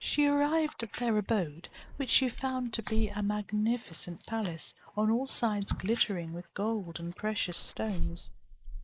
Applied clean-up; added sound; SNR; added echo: neural mask model Resemble Enhance denoiser.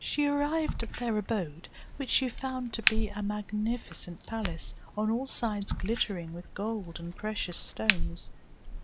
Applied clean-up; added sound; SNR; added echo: none; Crack; 2 dB; none.